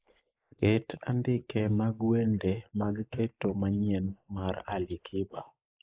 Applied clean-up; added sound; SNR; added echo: neural mask model Resemble Enhance denoiser.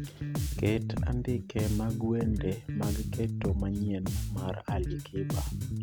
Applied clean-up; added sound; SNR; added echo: none; Bass guitar; -1 dB; none.